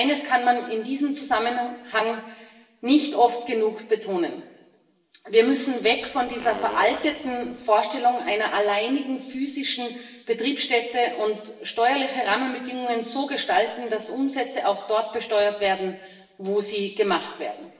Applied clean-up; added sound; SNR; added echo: none; Fart; 14 dB; reverberation time 1.1 s.